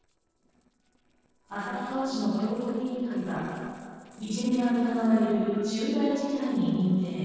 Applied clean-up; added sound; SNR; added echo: neural separator model SepFormer DNS4.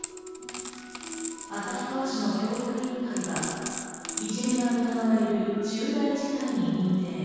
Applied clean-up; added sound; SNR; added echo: none; Coin (dropping); 12 dB; reverberation time 2.2 s.